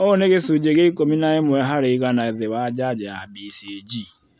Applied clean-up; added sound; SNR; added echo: none; none; none; none.